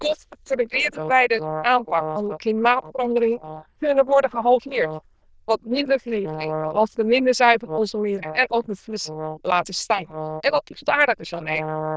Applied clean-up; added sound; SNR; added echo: neural diffusion model UNIVERSE++.